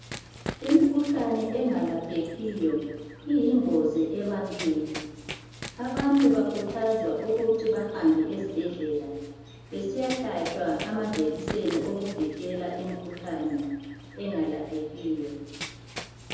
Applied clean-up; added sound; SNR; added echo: none; Run; 14 dB; reverberation time 1.1 s.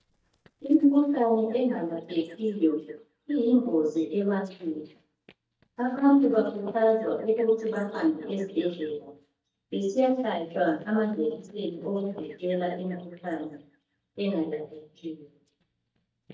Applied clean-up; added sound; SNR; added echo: neural mask model DeepFilterNet 3.